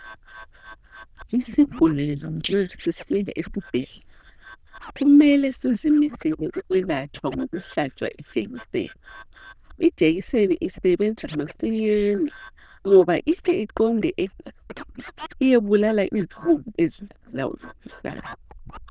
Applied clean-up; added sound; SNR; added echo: neural diffusion model UNIVERSE++.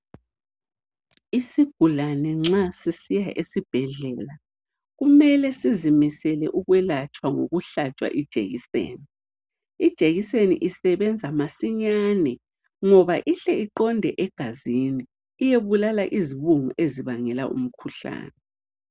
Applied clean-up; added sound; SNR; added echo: none; none; none; none.